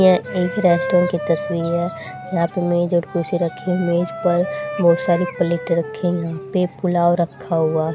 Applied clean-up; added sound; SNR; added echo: none; Wind instrument, woodwind instrument; 11 dB; none.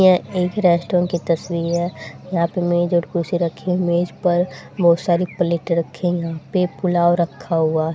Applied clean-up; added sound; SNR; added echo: none; none; none; none.